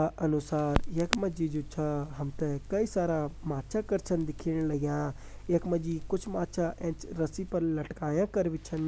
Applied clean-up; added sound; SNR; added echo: none; Crackle; 9 dB; none.